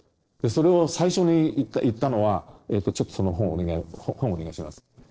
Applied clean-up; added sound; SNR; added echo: neural separator model SepFormer DNS4.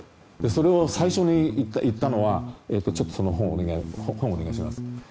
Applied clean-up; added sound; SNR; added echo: none; Guitar; 9 dB; none.